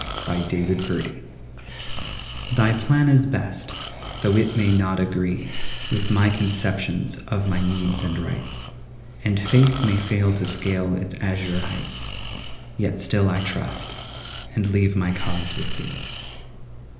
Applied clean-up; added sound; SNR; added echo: none; Breathing; 8 dB; reverberation time 1.0 s.